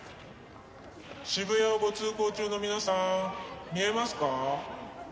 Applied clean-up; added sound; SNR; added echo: none; none; none; none.